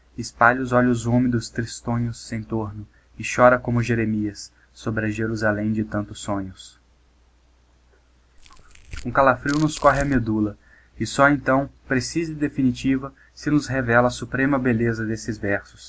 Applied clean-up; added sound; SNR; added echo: none; Tearing; 14 dB; none.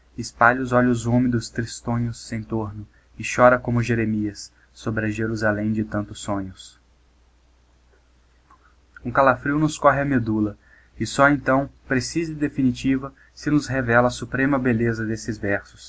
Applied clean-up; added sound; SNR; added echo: none; none; none; none.